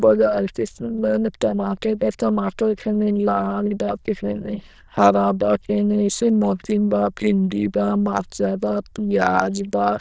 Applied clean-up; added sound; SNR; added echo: neural diffusion model UNIVERSE++.